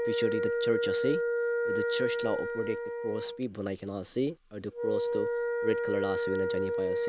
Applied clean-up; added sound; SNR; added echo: none; Wind instrument, woodwind instrument; -3 dB; none.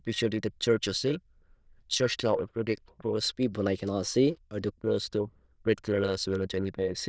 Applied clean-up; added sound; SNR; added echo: neural diffusion model UNIVERSE++.